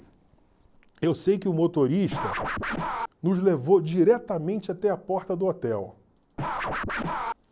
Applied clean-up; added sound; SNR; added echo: none; Scratching (performance technique); 7 dB; none.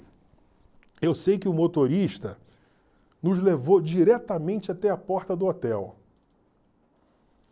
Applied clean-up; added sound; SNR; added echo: none; none; none; none.